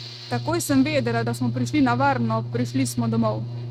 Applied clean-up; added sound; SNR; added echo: neural mask model RNNoise.